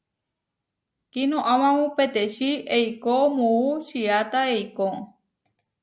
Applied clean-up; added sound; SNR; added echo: none; none; none; none.